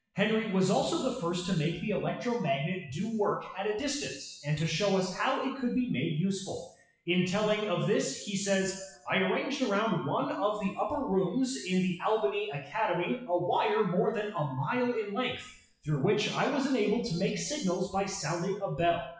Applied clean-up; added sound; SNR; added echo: classical method WPE with log-MMSE.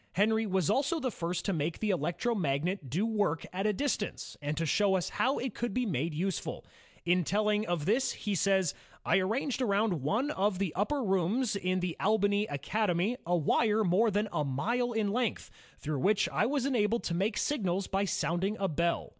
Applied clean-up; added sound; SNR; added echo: none; none; none; none.